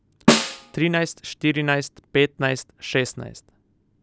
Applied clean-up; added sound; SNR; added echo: none; Snare drum; -2 dB; none.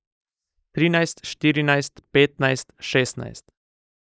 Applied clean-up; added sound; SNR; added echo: neural mask model Resemble Enhance denoiser.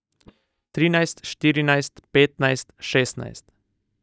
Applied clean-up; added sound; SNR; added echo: neural mask model DeepFilterNet 3.